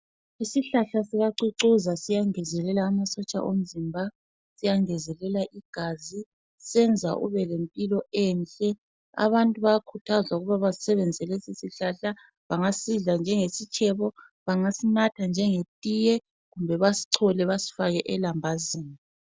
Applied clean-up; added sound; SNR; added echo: none; none; none; none.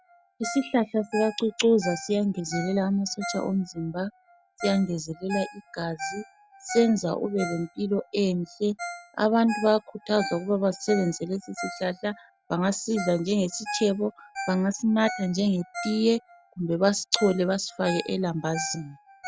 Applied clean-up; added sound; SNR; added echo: none; Ringtone; 13 dB; none.